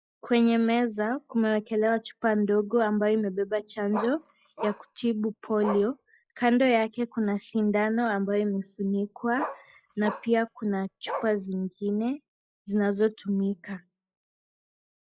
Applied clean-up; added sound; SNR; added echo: classical method log-MMSE.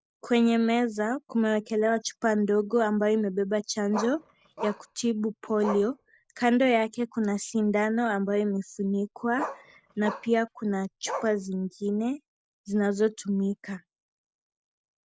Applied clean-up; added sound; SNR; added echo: none; Bark; 12 dB; none.